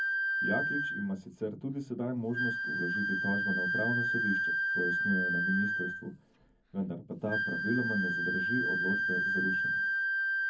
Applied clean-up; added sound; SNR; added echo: none; Wind instrument, woodwind instrument; -4 dB; reverberation time 0.3 s.